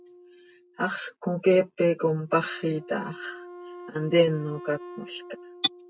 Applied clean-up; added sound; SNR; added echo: neural mask model RNNoise.